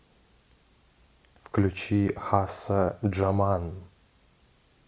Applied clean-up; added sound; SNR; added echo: none; none; none; none.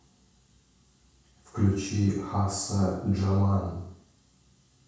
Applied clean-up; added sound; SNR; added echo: none; none; none; reverberation time 0.6 s.